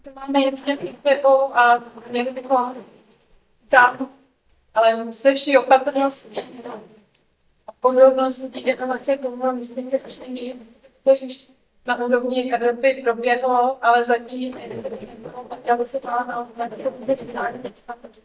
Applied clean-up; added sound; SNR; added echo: neural mask model DeepFilterNet 3.